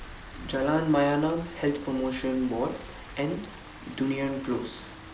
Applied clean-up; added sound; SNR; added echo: none; Rain; 15 dB; none.